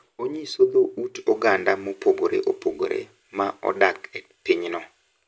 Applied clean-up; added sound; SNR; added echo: none; none; none; none.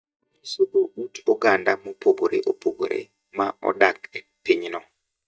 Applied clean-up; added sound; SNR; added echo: neural mask model DeepFilterNet 3.